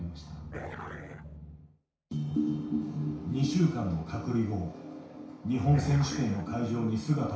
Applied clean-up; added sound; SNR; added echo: none; Dog; 13 dB; reverberation time 0.6 s.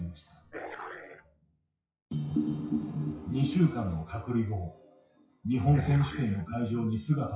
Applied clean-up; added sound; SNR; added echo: classical method WPE with log-MMSE.